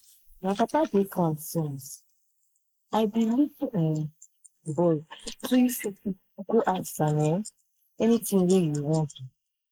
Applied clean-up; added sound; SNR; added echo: neural mask model Resemble Enhance denoiser.